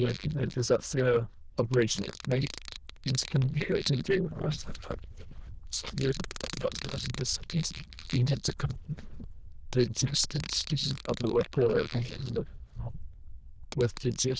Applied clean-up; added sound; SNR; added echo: neural diffusion model UNIVERSE++.